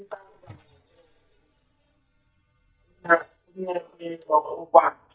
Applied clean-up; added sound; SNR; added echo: neural mask model DeepFilterNet 3.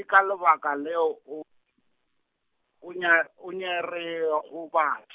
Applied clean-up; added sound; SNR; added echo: none; none; none; none.